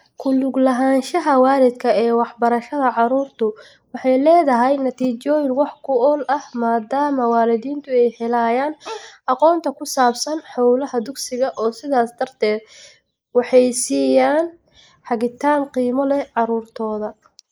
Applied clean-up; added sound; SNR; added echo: neural mask model Resemble Enhance denoiser.